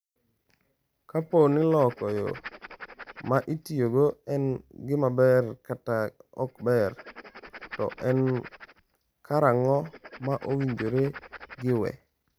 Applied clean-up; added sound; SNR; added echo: none; Writing; 19 dB; none.